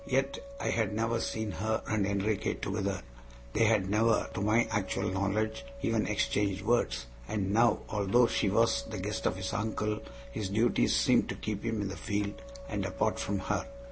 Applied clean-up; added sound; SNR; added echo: none; Acoustic guitar; 18 dB; none.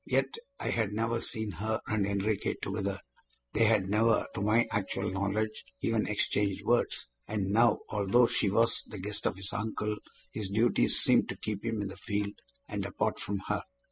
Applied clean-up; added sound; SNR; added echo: classical method spectral subtraction.